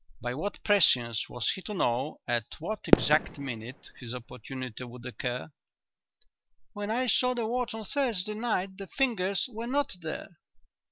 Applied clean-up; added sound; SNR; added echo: none; Fireworks; 0 dB; none.